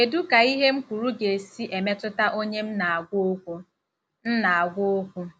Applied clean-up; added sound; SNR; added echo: none; none; none; none.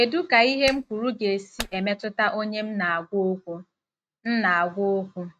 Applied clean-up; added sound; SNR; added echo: neural mask model RNNoise.